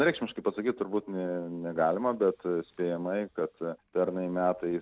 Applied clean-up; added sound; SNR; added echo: none; none; none; none.